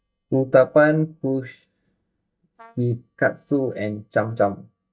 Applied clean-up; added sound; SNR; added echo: neural mask model DeepFilterNet 3.